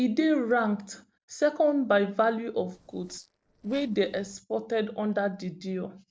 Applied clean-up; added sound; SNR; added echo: neural separator model SepFormer DNS4.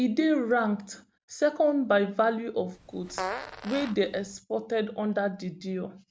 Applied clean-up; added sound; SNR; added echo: none; Fart; 10 dB; none.